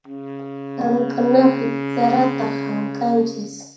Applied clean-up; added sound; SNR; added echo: none; Wind instrument, woodwind instrument; 7 dB; reverberation time 0.6 s.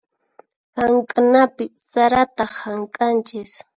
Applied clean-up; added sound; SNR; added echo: none; none; none; none.